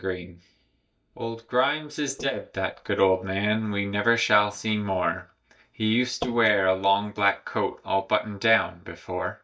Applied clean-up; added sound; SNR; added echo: neural mask model DeepFilterNet 3.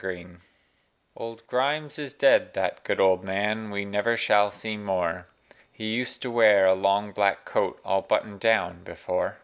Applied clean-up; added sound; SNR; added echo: none; none; none; none.